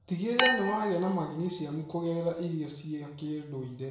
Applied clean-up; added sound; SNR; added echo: none; Chink, clink; -3 dB; reverberation time 0.7 s.